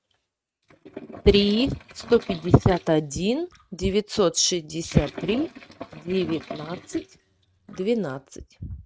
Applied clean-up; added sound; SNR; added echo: neural mask model RNNoise.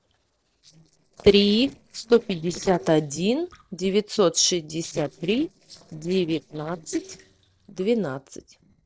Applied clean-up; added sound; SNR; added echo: neural separator model SepFormer DNS4.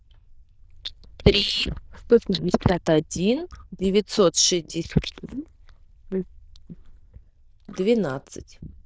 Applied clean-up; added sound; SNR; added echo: neural diffusion model UNIVERSE++.